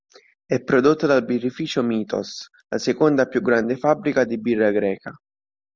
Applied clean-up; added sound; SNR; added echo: none; none; none; none.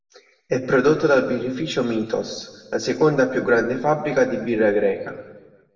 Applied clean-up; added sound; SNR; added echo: none; none; none; reverberation time 1.3 s.